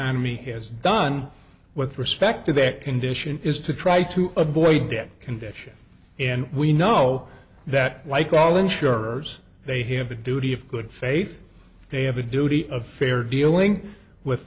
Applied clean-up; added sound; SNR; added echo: none; none; none; none.